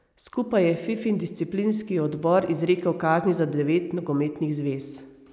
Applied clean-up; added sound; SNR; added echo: none; none; none; none.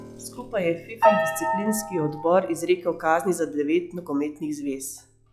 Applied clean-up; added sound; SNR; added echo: classical method log-MMSE.